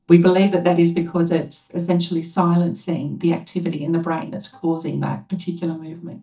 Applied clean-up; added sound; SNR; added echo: neural mask model DeepFilterNet 3.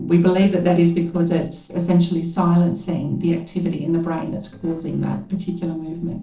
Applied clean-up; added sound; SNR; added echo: neural separator model SepFormer DNS4.